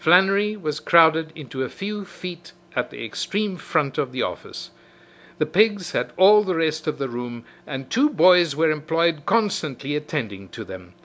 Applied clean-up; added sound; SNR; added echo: none; none; none; none.